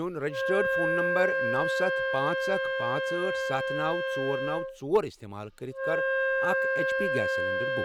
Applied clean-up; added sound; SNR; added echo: none; Wind instrument, woodwind instrument; -3 dB; none.